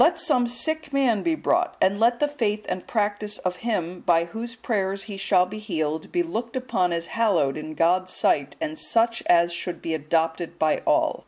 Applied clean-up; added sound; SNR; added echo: none; none; none; none.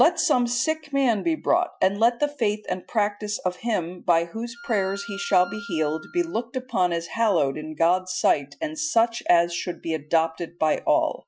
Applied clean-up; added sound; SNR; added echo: classical method Wiener filter.